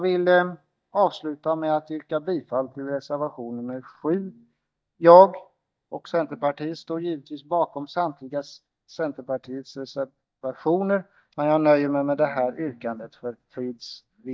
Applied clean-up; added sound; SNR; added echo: neural mask model DeepFilterNet 3.